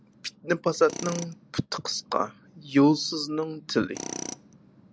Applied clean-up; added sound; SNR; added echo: none; Tools; 15 dB; none.